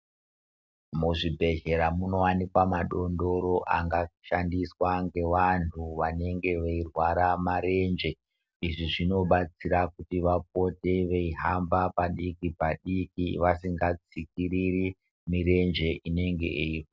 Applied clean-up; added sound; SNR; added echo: none; none; none; none.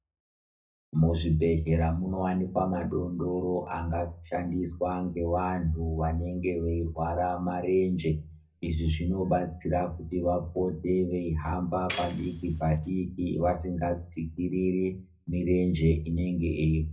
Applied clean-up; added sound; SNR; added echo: none; Tambourine; -3 dB; reverberation time 0.4 s.